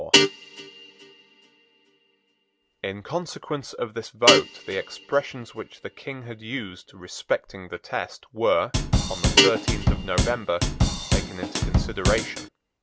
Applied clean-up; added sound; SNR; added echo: none; Guitar + Drum / Drum kit; -4 dB; none.